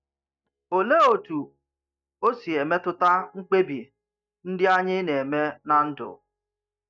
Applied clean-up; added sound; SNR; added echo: neural mask model DeepFilterNet 3.